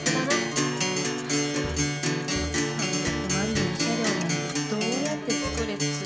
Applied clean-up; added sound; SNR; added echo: none; Acoustic guitar; -5 dB; none.